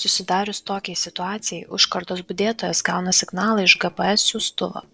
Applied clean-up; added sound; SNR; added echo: neural separator model SepFormer DNS4.